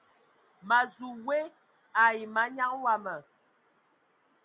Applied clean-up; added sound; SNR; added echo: none; none; none; none.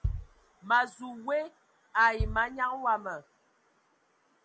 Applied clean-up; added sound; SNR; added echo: none; Bass drum; 8 dB; none.